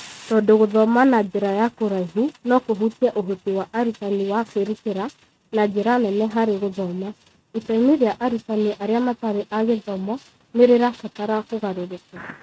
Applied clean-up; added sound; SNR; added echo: neural mask model RNNoise.